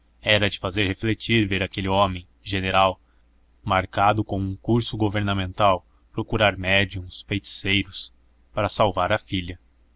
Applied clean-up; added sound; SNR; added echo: none; none; none; none.